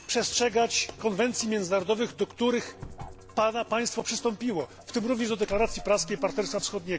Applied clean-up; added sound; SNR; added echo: none; Doorbell + Musical instrument; 15 dB; none.